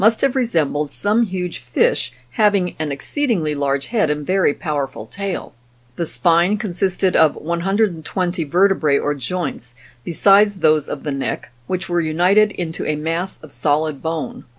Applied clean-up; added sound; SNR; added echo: none; none; none; none.